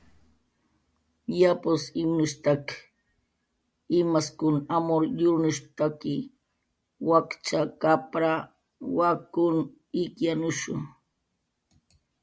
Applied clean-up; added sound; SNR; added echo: none; none; none; none.